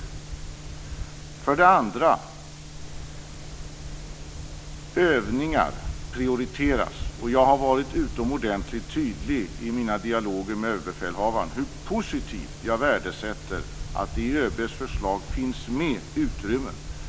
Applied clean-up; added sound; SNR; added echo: none; Waves, surf; 11 dB; none.